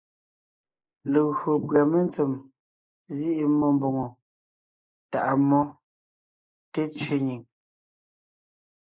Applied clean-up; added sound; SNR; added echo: neural mask model Resemble Enhance denoiser.